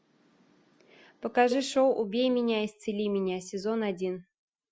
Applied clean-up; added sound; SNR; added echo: classical method Wiener filter.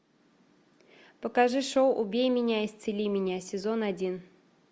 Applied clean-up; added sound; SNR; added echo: none; none; none; none.